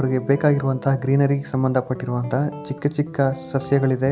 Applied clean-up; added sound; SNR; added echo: none; Guitar; 17 dB; none.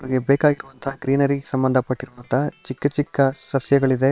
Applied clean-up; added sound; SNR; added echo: neural separator model SepFormer WHAM!.